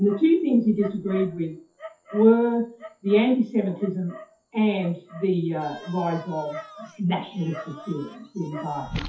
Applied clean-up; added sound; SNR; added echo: classical method WPE with log-MMSE.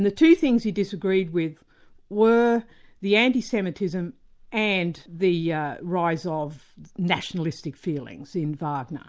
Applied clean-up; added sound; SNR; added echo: none; none; none; none.